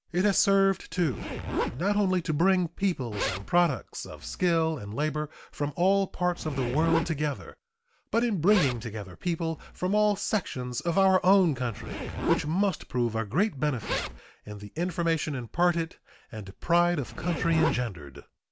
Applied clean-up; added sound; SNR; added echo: none; Zipper (clothing); 10 dB; none.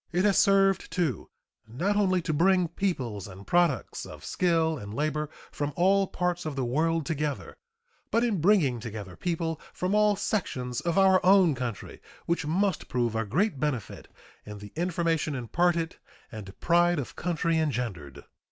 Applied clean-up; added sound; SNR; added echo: none; none; none; none.